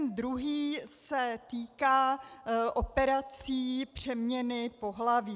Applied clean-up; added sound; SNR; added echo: none; none; none; none.